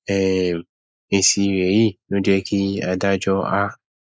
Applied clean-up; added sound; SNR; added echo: neural mask model Resemble Enhance denoiser.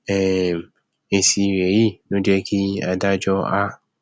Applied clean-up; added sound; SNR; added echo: none; none; none; none.